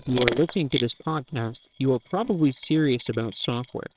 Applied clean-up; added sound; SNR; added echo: neural separator model SepFormer WHAMR!.